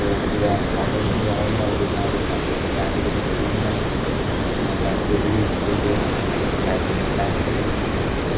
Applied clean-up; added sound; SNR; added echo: none; Water; -5 dB; reverberation time 0.4 s.